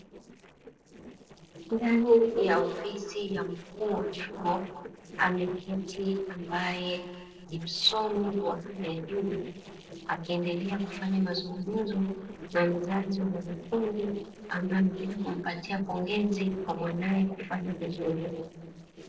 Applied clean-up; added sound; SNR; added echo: neural separator model SepFormer DNS4.